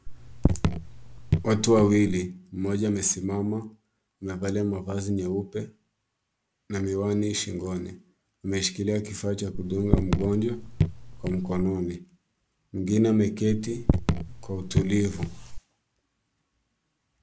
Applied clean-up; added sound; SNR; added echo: none; Raindrop / Drip; 0 dB; none.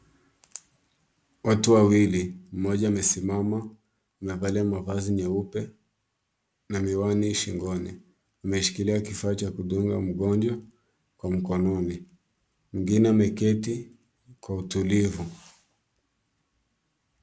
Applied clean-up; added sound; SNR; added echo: none; none; none; none.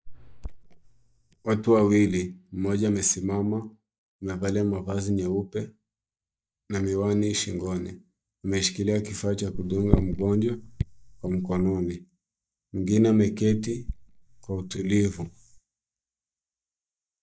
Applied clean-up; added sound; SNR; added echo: neural mask model DeepFilterNet 3.